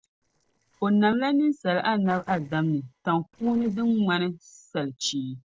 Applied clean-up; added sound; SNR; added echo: neural separator model SepFormer DNS4.